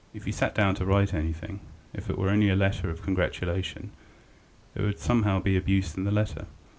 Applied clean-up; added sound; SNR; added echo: none; none; none; none.